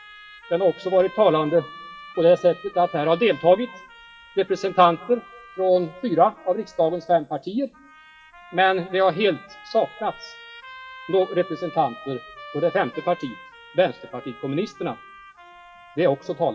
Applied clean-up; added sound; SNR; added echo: classical method WPE with log-MMSE.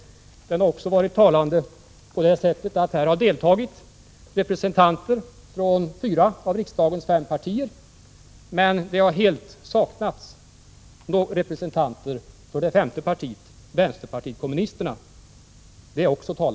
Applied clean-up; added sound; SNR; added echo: none; none; none; none.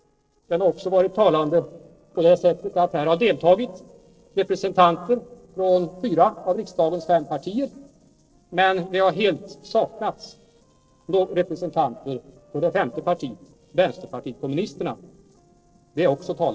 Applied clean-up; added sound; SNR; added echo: neural separator model SepFormer DNS4.